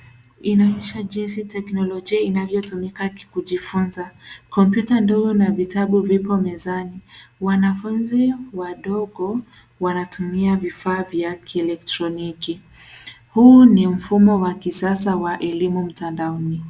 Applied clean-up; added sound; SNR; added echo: none; none; none; none.